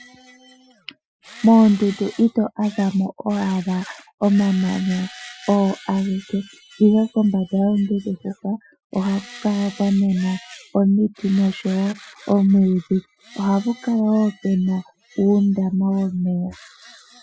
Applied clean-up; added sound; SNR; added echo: classical method Wiener filter.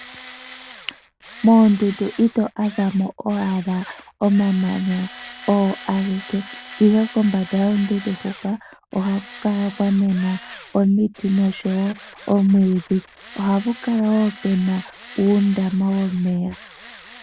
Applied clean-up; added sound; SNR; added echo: none; Tools; 18 dB; none.